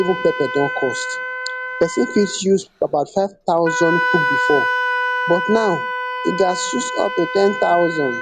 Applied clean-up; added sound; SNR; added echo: none; Wind instrument, woodwind instrument; 3 dB; none.